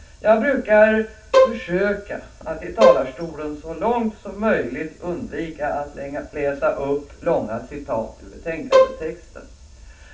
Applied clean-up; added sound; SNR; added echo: none; Bowed string instrument; -3 dB; reverberation time 0.2 s.